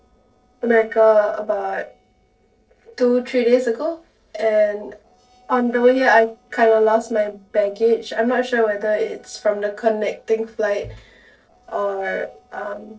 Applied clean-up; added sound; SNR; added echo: neural separator model SepFormer DNS4.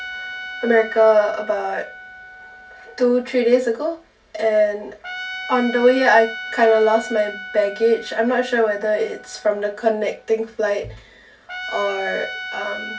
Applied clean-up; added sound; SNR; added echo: none; Trumpet; 13 dB; reverberation time 0.2 s.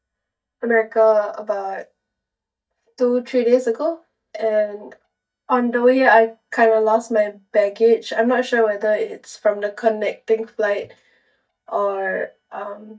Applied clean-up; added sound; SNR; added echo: neural mask model DeepFilterNet 3.